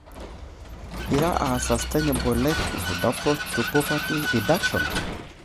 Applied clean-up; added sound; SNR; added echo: none; Vehicle; 3 dB; none.